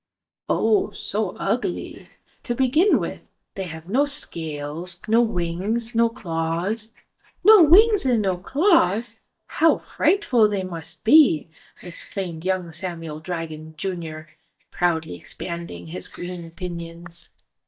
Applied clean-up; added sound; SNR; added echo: neural mask model DeepFilterNet 3.